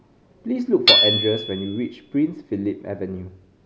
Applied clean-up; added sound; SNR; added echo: none; Hammer / Chink, clink; -1 dB; none.